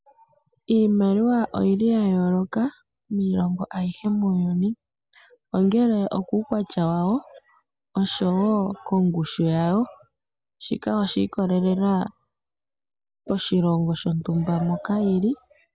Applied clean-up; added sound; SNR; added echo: none; none; none; none.